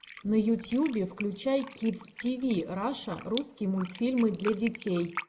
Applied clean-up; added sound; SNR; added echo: neural mask model Resemble Enhance denoiser.